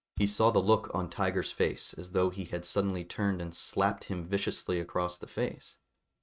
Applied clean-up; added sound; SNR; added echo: neural mask model RNNoise.